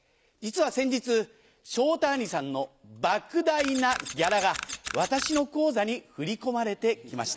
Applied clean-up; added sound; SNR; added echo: none; Camera; 11 dB; none.